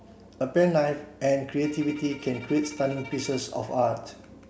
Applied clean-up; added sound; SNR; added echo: none; Bowed string instrument; 19 dB; none.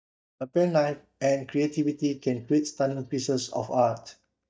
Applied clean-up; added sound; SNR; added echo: neural mask model DeepFilterNet 3.